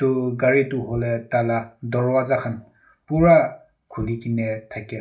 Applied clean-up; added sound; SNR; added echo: none; none; none; reverberation time 0.3 s.